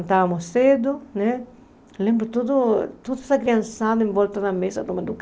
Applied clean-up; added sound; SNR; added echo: none; none; none; none.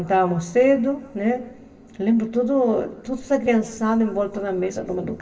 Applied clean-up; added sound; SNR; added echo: none; none; none; reverberation time 2.4 s.